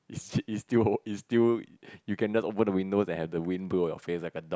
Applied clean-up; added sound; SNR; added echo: none; none; none; none.